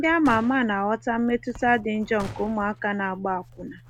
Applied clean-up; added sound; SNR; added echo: none; Gunshot, gunfire + Zipper (clothing); 18 dB; none.